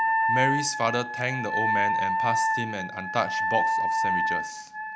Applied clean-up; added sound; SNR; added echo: none; Wind instrument, woodwind instrument; -5 dB; none.